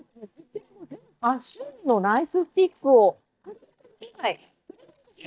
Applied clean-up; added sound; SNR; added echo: neural mask model DeepFilterNet 3.